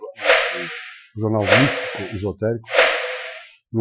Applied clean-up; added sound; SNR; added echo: classical method Wiener filter.